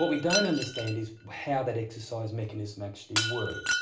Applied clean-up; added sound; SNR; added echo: none; Shatter; 4 dB; reverberation time 0.3 s.